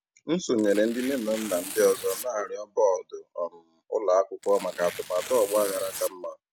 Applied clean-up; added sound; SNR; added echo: none; Tearing; 12 dB; none.